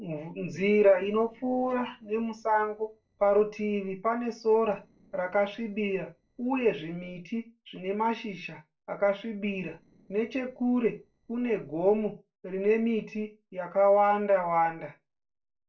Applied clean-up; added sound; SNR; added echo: neural separator model SepFormer DNS4.